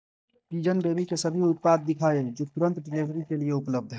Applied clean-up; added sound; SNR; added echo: neural mask model DeepFilterNet 3.